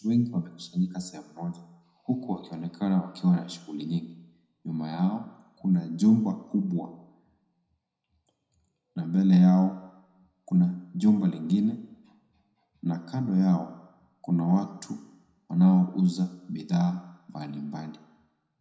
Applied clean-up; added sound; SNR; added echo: none; none; none; reverberation time 0.7 s.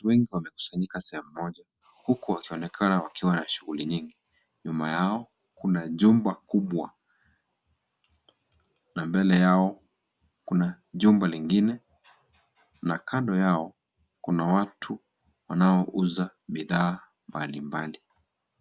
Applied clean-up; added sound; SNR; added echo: none; none; none; none.